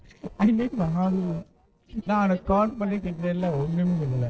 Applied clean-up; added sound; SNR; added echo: neural separator model SepFormer DNS4.